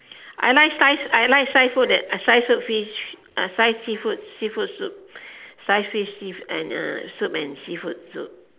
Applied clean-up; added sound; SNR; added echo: none; none; none; none.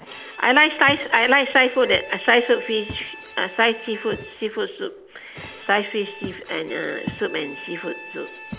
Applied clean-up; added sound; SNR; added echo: none; Walk, footsteps + Bowed string instrument; 16 dB; none.